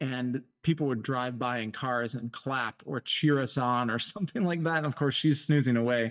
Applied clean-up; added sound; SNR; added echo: neural mask model DeepFilterNet 3.